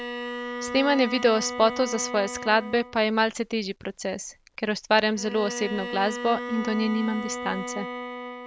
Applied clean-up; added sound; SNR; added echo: none; Bowed string instrument; 9 dB; none.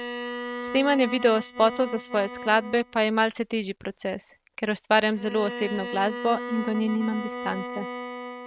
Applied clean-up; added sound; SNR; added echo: neural mask model RNNoise.